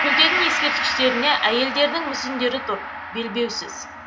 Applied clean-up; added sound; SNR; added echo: none; Gong; 2 dB; reverberation time 0.5 s.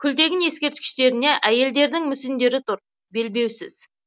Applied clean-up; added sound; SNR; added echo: none; none; none; none.